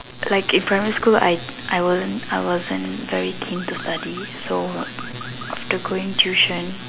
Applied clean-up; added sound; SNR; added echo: none; Car; 17 dB; none.